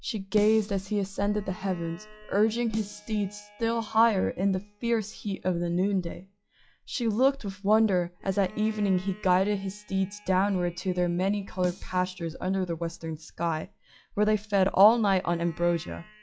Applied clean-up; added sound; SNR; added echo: classical method log-MMSE.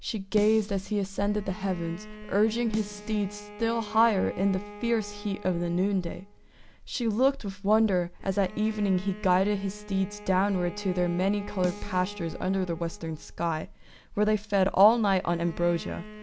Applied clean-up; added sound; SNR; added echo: none; Snare drum + Bowed string instrument; 16 dB; none.